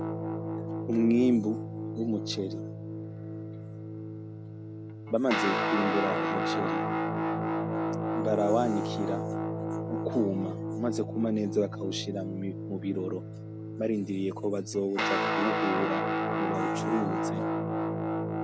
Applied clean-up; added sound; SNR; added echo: none; Guitar; 0 dB; none.